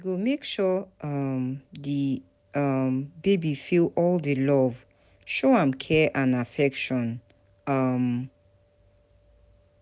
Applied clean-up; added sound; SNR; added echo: none; none; none; none.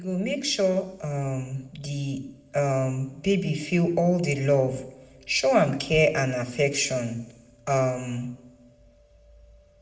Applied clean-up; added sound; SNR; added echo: none; none; none; reverberation time 0.7 s.